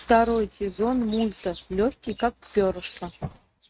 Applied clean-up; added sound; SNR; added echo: neural mask model RNNoise.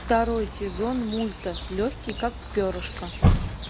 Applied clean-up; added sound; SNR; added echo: none; Chirp, tweet; 0 dB; none.